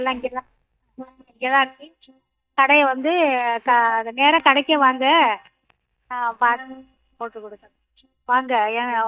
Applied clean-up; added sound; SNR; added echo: neural mask model DeepFilterNet 3.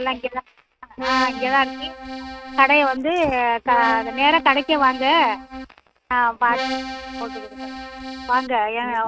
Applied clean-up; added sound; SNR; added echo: neural mask model RNNoise.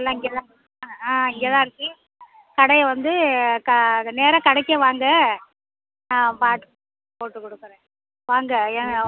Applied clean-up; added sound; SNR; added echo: none; none; none; none.